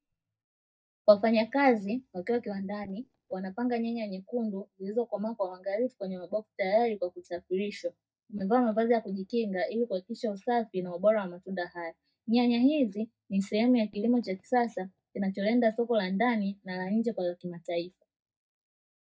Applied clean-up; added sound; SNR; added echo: neural mask model DeepFilterNet 3.